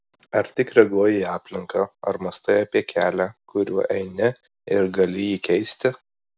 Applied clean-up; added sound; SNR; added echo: none; none; none; none.